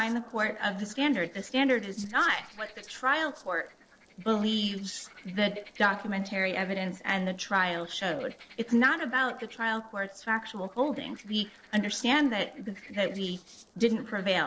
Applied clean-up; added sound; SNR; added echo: neural separator model SepFormer DNS4.